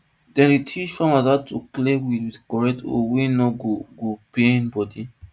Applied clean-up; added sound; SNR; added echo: none; none; none; none.